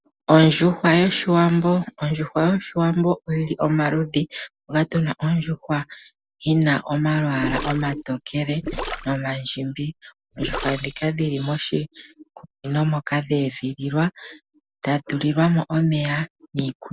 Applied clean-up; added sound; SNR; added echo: none; Gurgling; 10 dB; none.